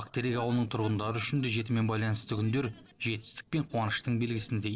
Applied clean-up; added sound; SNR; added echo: neural separator model SepFormer DNS4.